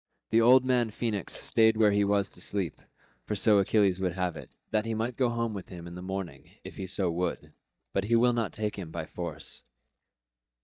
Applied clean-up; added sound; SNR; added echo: neural mask model DeepFilterNet 3.